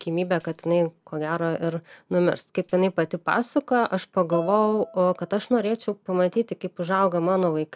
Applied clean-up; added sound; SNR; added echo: none; Bowed string instrument + Tambourine; 17 dB; none.